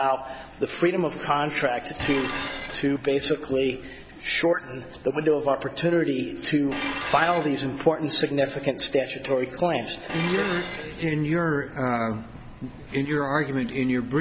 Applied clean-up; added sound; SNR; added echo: none; Dishes, pots, and pans; 12 dB; none.